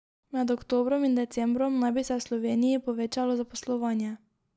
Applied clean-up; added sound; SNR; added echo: none; none; none; none.